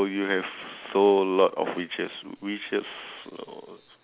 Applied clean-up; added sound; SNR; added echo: none; none; none; none.